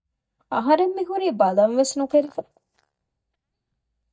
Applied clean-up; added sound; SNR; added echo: neural mask model DeepFilterNet 3.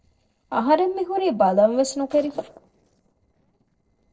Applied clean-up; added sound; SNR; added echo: neural separator model SepFormer DNS4.